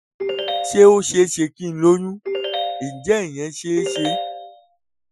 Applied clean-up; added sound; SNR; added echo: classical method Wiener filter.